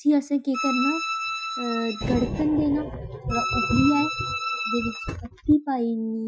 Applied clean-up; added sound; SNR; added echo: classical method Wiener filter.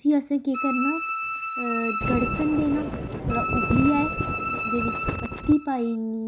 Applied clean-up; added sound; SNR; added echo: none; Wind + Bowed string instrument; 1 dB; none.